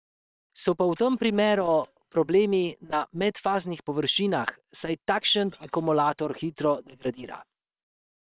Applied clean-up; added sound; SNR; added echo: neural separator model SepFormer WHAM!.